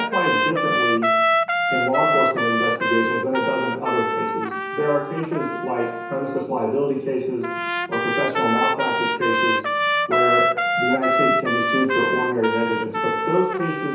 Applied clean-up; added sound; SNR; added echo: none; Trumpet; -2 dB; reverberation time 0.7 s.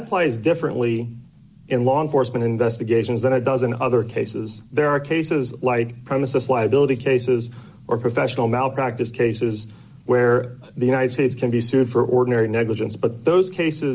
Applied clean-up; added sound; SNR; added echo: none; none; none; none.